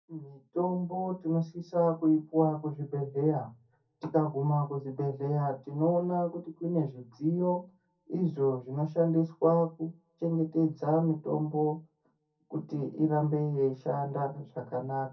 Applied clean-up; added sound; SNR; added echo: none; none; none; reverberation time 0.3 s.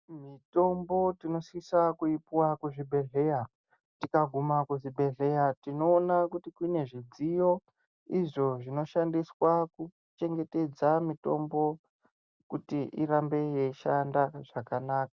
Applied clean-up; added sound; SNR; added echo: none; none; none; none.